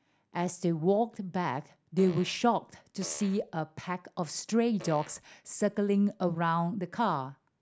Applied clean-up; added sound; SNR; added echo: none; Fart; 17 dB; none.